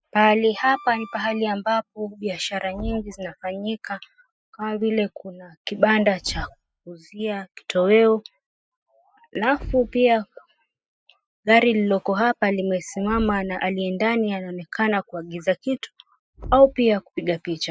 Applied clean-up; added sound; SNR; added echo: classical method spectral subtraction.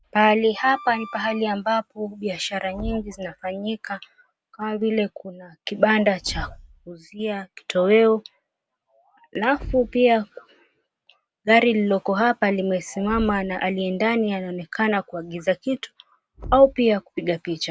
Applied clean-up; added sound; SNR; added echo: none; Wind instrument, woodwind instrument + Thump, thud; 19 dB; none.